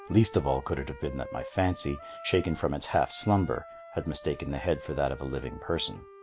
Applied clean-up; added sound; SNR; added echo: none; Wind instrument, woodwind instrument; 16 dB; none.